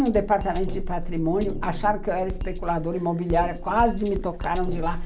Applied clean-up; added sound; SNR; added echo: none; Drum kit; 5 dB; none.